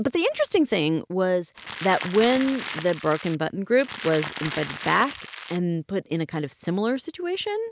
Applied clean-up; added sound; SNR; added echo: none; Crackle; 9 dB; none.